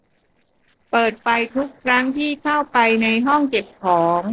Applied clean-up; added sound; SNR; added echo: neural separator model SepFormer DNS4.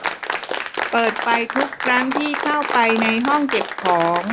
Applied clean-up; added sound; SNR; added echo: none; Applause; 4 dB; none.